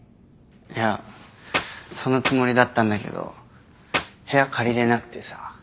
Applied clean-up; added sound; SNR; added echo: none; Clapping; 3 dB; none.